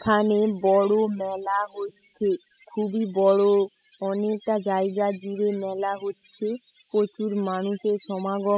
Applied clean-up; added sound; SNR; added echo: classical method spectral subtraction.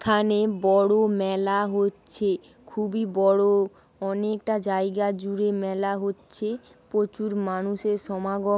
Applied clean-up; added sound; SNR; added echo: none; none; none; none.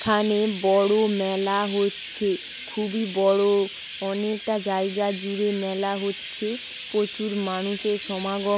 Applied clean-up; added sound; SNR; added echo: none; Chirp, tweet; 13 dB; none.